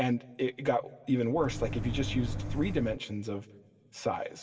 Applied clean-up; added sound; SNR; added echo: none; Microwave oven; 3 dB; reverberation time 1.8 s.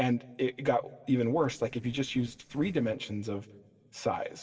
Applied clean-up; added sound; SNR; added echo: neural separator model SepFormer DNS4.